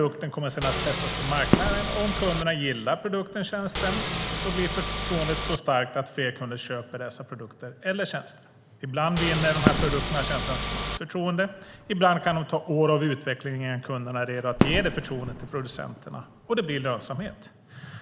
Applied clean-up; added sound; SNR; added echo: none; Engine / Car + Fireworks; 1 dB; none.